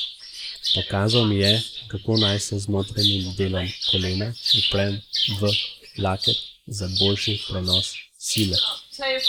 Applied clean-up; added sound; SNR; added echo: neural mask model Resemble Enhance denoiser.